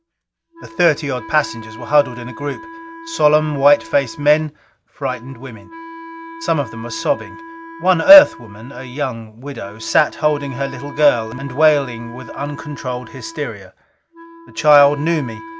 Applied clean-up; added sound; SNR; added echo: none; Wind instrument, woodwind instrument; 16 dB; none.